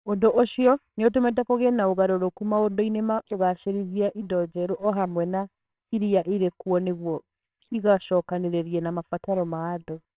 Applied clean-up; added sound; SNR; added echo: neural separator model SepFormer WHAMR!.